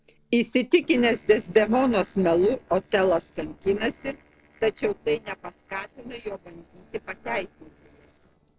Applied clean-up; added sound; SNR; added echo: neural separator model SepFormer DNS4.